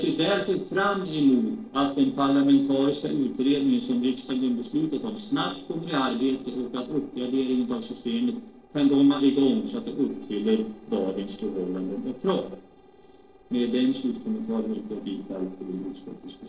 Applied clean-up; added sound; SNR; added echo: neural separator model SepFormer DNS4.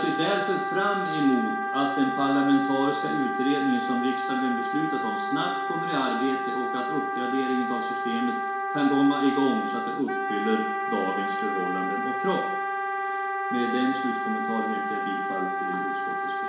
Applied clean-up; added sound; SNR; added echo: none; Wind instrument, woodwind instrument; 1 dB; reverberation time 0.7 s.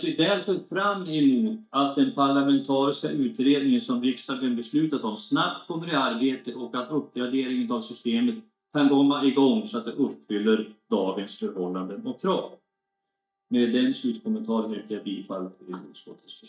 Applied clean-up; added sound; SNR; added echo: neural mask model DeepFilterNet 3.